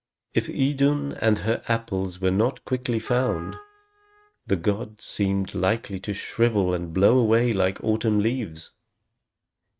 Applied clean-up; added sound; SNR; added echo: neural mask model RNNoise.